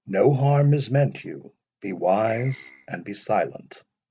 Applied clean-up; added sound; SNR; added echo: neural mask model RNNoise.